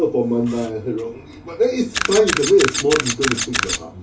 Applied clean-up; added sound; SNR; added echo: none; Camera; 5 dB; reverberation time 0.2 s.